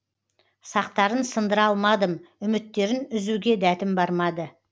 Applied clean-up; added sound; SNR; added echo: none; none; none; none.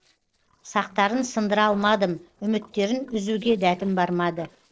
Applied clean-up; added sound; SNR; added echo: neural separator model SepFormer DNS4.